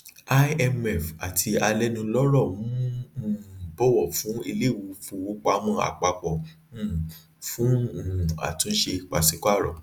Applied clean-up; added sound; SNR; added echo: none; none; none; none.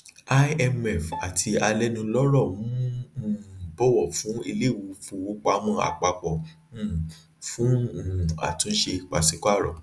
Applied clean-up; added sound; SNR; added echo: none; Bowed string instrument; 16 dB; none.